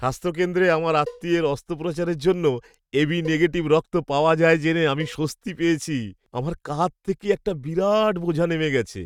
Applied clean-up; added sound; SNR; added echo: neural mask model RNNoise.